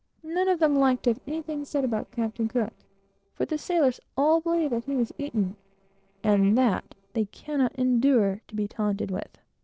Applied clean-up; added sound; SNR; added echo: neural separator model SepFormer DNS4.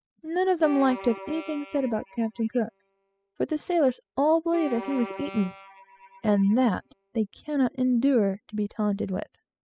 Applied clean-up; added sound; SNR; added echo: classical method spectral subtraction.